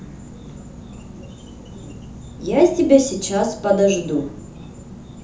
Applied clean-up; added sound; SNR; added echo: none; Insect; 16 dB; reverberation time 0.7 s.